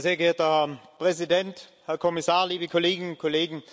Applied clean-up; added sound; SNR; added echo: none; none; none; none.